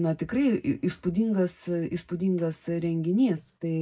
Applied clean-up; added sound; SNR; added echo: neural mask model DeepFilterNet 3.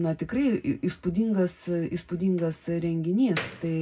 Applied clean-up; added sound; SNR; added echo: none; Slam; 18 dB; reverberation time 0.4 s.